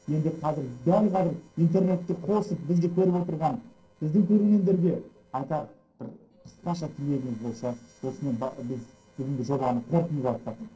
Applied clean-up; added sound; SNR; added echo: neural separator model SepFormer DNS4.